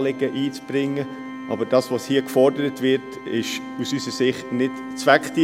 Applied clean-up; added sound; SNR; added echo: none; Organ; 13 dB; none.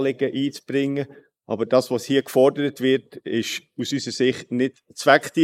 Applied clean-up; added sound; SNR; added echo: neural mask model Resemble Enhance denoiser.